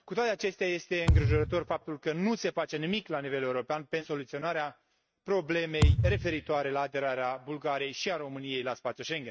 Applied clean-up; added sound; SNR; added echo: neural mask model RNNoise.